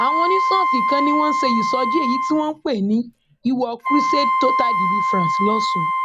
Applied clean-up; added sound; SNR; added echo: none; Wind instrument, woodwind instrument; -2 dB; none.